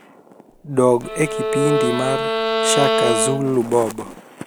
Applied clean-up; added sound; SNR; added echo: none; Bowed string instrument; 0 dB; none.